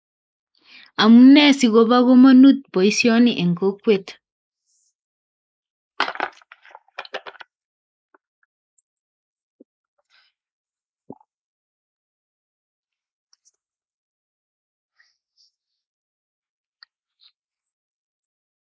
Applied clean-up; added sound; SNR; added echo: neural mask model Resemble Enhance denoiser.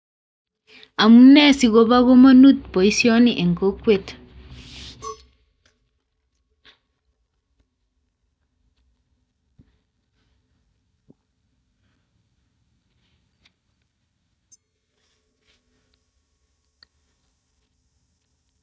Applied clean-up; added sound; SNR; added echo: neural mask model DeepFilterNet 3.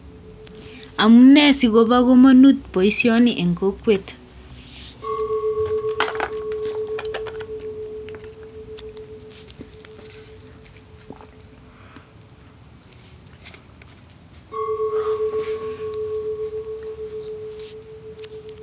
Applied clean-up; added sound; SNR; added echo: none; Chink, clink; 10 dB; none.